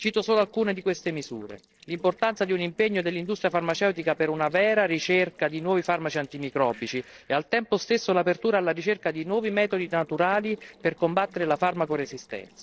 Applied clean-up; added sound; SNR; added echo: neural separator model SepFormer DNS4.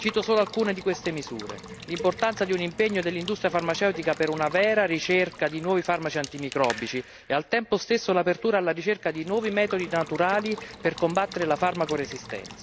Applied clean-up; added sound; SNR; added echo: none; Water tap, faucet / Water / Liquid; 15 dB; none.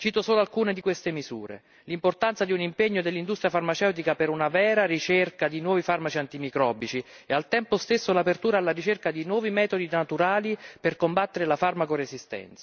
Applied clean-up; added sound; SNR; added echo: none; none; none; none.